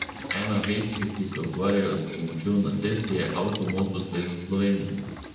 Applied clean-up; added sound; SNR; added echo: none; Boiling; 11 dB; reverberation time 0.8 s.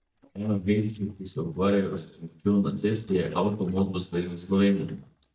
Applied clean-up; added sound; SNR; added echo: neural mask model DeepFilterNet 3.